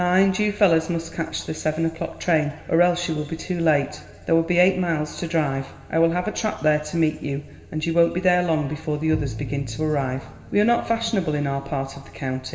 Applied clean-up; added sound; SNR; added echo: none; Bowed string instrument; 13 dB; reverberation time 1.7 s.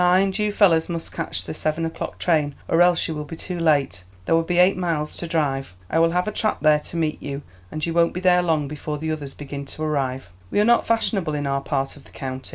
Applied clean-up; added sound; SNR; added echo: none; none; none; none.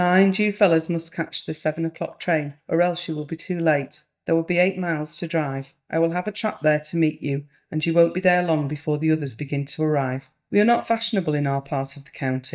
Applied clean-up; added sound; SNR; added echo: neural mask model DeepFilterNet 3.